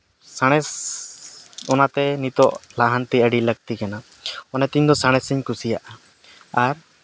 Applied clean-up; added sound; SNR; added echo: none; none; none; none.